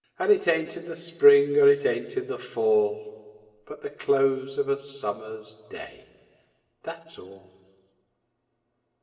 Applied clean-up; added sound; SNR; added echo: none; none; none; reverberation time 1.7 s.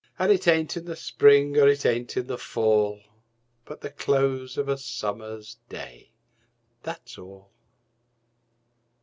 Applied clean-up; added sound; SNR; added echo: none; none; none; none.